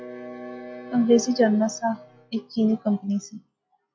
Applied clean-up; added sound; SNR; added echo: classical method log-MMSE.